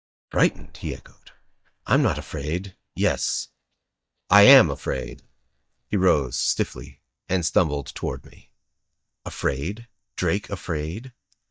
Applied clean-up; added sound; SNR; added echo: neural mask model DeepFilterNet 3.